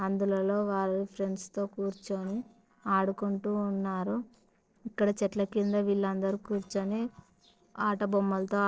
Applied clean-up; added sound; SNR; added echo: neural separator model SepFormer DNS4.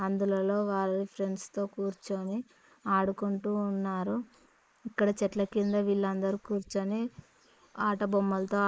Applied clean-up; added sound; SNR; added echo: neural mask model Resemble Enhance denoiser.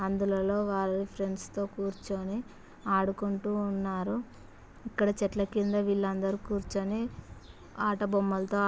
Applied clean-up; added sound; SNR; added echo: none; none; none; none.